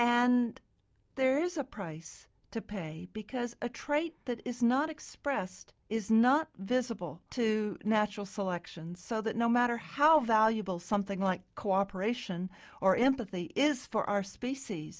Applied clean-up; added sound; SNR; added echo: none; none; none; none.